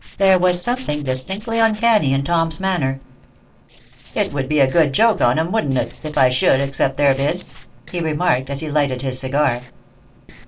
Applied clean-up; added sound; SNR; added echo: neural separator model SepFormer DNS4.